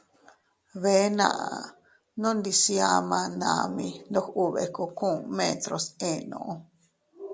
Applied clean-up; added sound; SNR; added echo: none; none; none; none.